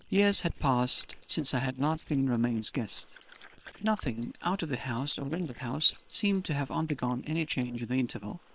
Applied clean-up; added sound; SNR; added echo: neural separator model SepFormer WHAM!.